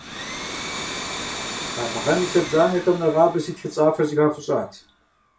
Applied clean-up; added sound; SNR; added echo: none; Domestic sounds, home sounds; 10 dB; reverberation time 0.3 s.